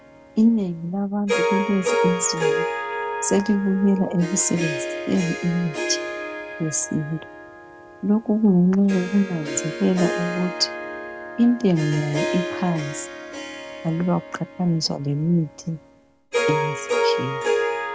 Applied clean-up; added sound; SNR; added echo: none; Harp; 4 dB; none.